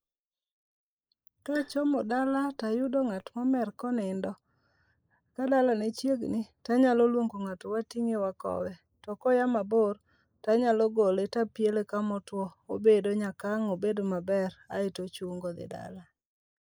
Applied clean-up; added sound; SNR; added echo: neural mask model Resemble Enhance denoiser.